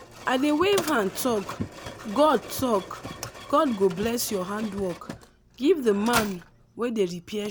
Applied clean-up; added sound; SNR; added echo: none; Mechanisms; 13 dB; none.